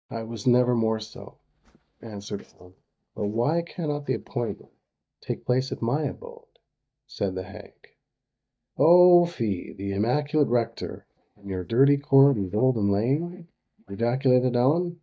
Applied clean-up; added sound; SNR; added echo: neural mask model DeepFilterNet 3.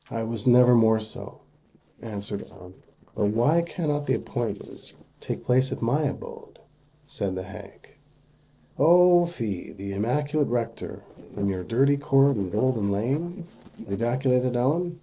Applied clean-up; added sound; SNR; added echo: neural separator model SepFormer DNS4.